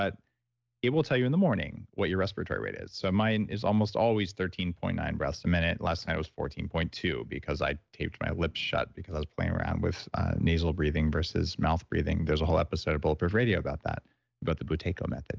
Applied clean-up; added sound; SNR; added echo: none; none; none; none.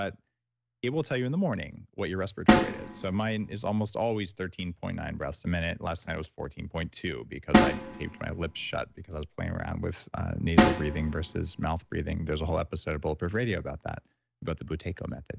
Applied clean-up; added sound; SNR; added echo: none; Snare drum; -4 dB; none.